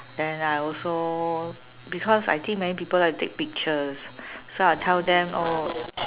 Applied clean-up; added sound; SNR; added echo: none; none; none; none.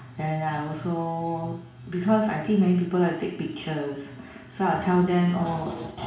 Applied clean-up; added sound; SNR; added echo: none; none; none; reverberation time 0.6 s.